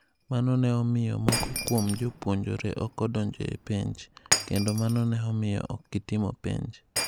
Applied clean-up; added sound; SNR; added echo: none; Fireworks + Shatter; 7 dB; none.